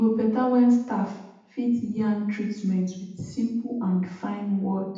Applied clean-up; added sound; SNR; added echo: none; none; none; reverberation time 0.8 s.